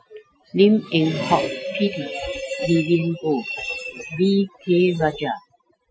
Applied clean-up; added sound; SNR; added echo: classical method Wiener filter.